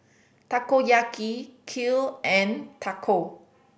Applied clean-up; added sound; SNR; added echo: none; none; none; none.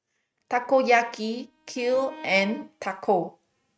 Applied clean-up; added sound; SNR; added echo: neural mask model RNNoise.